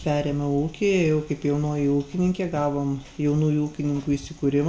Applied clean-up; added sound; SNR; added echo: none; none; none; reverberation time 0.4 s.